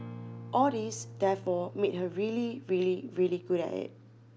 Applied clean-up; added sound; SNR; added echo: none; Acoustic guitar; 16 dB; none.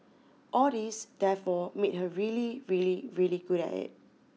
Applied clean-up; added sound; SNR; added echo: none; none; none; none.